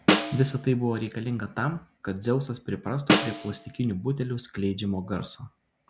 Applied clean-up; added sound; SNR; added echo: none; Snare drum; 0 dB; none.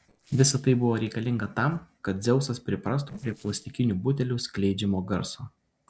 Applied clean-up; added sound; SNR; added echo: neural separator model SepFormer DNS4.